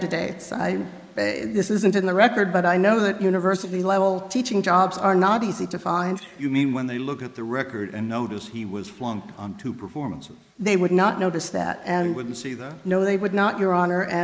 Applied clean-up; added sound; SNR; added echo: neural mask model Resemble Enhance denoiser.